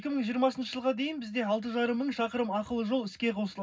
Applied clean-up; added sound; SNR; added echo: none; none; none; reverberation time 0.4 s.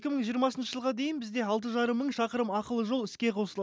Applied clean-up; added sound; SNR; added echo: none; none; none; none.